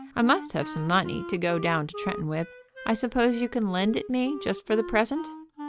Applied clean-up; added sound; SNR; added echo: none; Wind instrument, woodwind instrument; 12 dB; none.